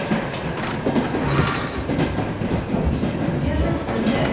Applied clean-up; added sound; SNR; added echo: none; Train; -5 dB; reverberation time 0.3 s.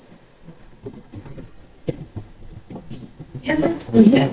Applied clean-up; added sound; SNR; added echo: neural mask model DeepFilterNet 3.